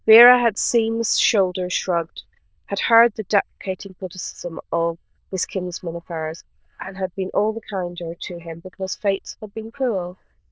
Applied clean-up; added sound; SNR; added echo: neural diffusion model UNIVERSE++.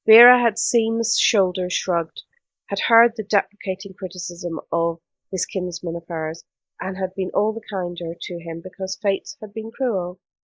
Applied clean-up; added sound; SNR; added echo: neural mask model Resemble Enhance denoiser.